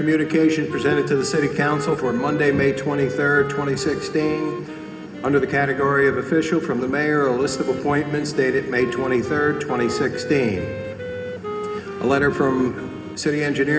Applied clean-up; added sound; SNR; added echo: none; Wind instrument, woodwind instrument; 11 dB; reverberation time 0.3 s.